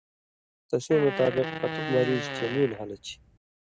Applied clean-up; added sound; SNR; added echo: none; Fart; 7 dB; none.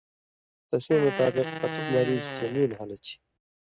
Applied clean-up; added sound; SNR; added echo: neural mask model RNNoise.